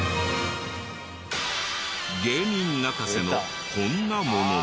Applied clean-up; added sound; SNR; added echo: none; none; none; none.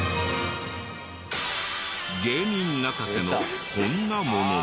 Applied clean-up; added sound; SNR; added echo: none; Cough; 16 dB; none.